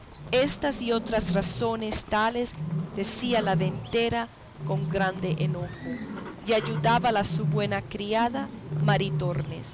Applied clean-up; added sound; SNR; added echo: none; Bird; 3 dB; none.